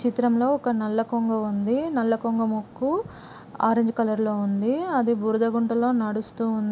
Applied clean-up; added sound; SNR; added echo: none; none; none; none.